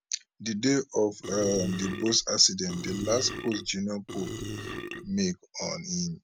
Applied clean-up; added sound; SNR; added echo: none; Burping, eructation; 9 dB; none.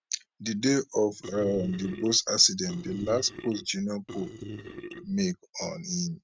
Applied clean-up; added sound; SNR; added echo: neural mask model RNNoise.